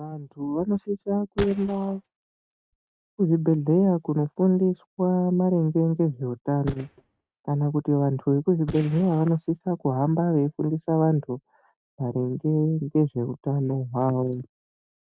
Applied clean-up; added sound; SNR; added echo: neural mask model RNNoise.